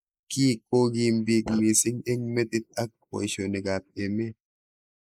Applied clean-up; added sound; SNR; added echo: neural mask model Resemble Enhance denoiser.